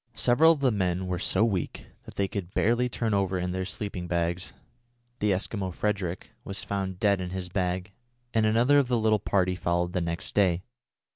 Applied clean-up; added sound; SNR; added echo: none; none; none; none.